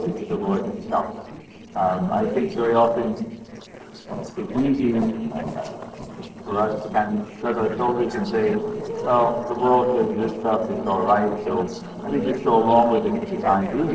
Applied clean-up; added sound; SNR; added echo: neural separator model SepFormer DNS4.